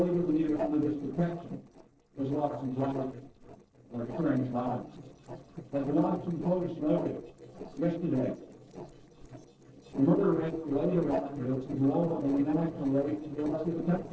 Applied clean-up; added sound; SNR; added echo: neural separator model SepFormer DNS4.